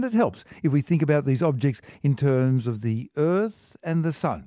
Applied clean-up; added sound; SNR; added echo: none; none; none; none.